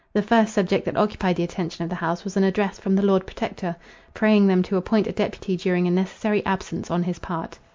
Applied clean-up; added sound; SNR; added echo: none; none; none; none.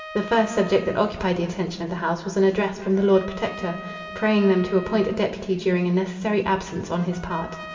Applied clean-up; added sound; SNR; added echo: none; Trumpet; 17 dB; reverberation time 2.6 s.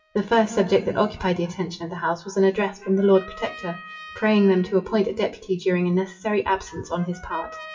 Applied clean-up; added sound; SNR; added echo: classical method WPE with log-MMSE.